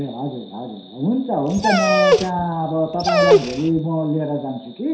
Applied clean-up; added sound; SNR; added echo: none; Dog; -3 dB; reverberation time 0.7 s.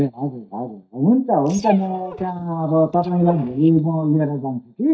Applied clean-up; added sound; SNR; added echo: neural mask model DeepFilterNet 3.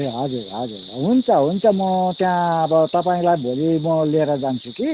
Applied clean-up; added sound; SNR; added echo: none; none; none; none.